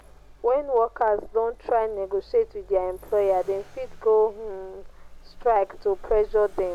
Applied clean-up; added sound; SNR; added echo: none; Accelerating, revving, vroom; 17 dB; none.